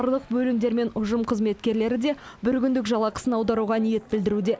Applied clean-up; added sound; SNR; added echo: none; none; none; none.